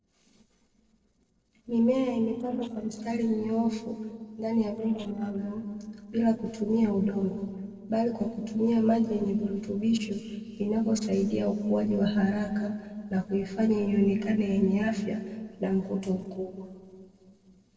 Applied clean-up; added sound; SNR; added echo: neural separator model SepFormer DNS4.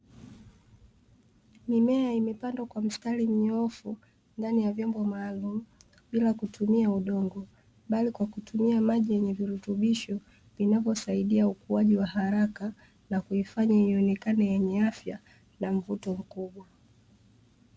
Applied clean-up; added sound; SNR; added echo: none; none; none; none.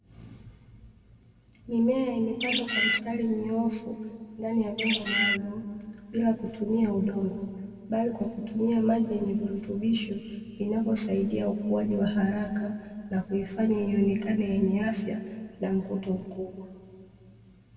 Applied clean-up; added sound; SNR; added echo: none; Bird; -2 dB; reverberation time 2.0 s.